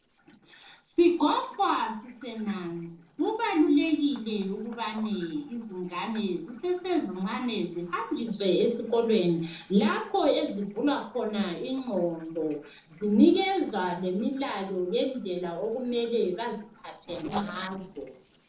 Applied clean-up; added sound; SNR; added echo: neural separator model SepFormer DNS4.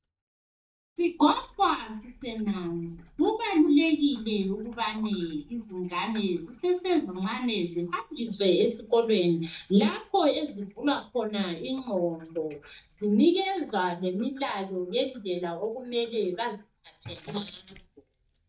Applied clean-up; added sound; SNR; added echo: neural mask model DeepFilterNet 3.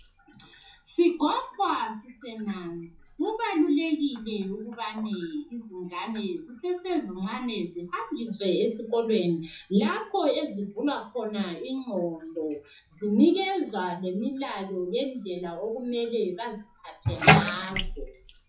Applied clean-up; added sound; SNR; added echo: classical method WPE with log-MMSE.